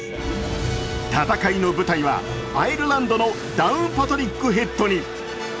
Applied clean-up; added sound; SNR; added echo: none; Telephone; 11 dB; none.